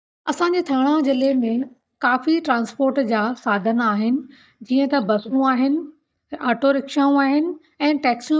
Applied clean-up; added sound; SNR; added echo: neural mask model DeepFilterNet 3.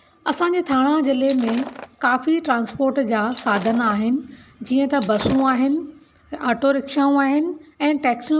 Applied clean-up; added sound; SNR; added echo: none; Shatter; 16 dB; none.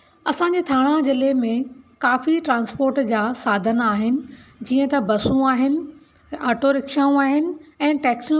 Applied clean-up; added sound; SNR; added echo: none; none; none; none.